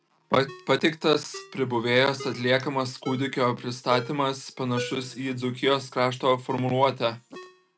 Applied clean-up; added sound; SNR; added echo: none; Ringtone; 17 dB; none.